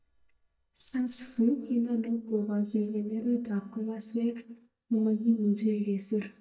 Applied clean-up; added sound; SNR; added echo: neural mask model DeepFilterNet 3.